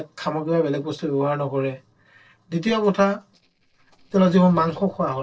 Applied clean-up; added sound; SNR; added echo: neural separator model SepFormer DNS4.